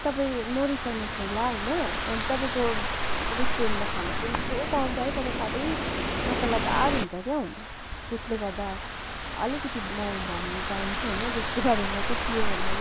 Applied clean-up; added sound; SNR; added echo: none; Rain / Thunderstorm; -2 dB; none.